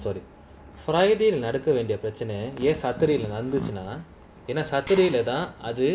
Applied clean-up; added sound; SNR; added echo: none; Liquid; 20 dB; none.